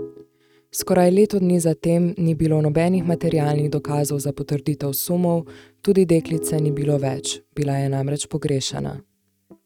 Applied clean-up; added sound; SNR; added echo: neural mask model RNNoise.